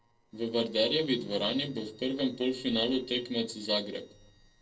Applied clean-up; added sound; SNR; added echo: neural separator model SepFormer DNS4.